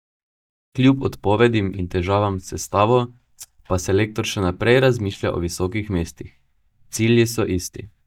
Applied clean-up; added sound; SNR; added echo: neural mask model DeepFilterNet 3.